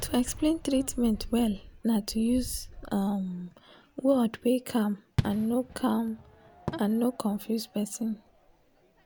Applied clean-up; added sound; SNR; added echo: none; Fireworks; 12 dB; none.